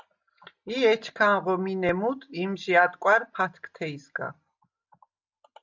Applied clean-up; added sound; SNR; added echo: none; none; none; none.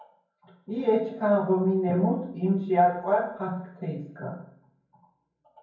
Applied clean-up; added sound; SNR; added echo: none; none; none; reverberation time 0.9 s.